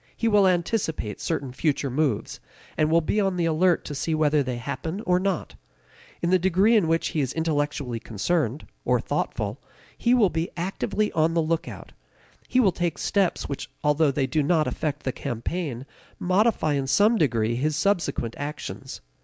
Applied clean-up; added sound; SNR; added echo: none; none; none; none.